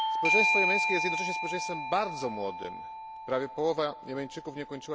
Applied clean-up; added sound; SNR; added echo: none; Bell / Doorbell; -2 dB; none.